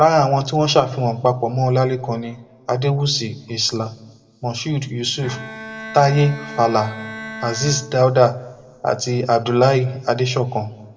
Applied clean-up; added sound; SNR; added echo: none; Bowed string instrument; 14 dB; reverberation time 0.9 s.